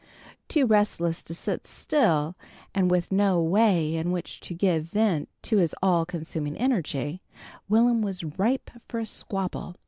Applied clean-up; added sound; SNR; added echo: none; none; none; none.